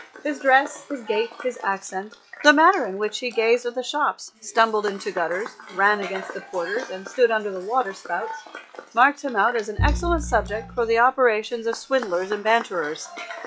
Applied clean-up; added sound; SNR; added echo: classical method log-MMSE.